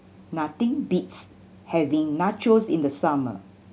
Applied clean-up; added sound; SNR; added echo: none; none; none; none.